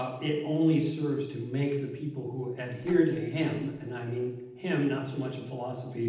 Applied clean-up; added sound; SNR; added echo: neural separator model SepFormer DNS4.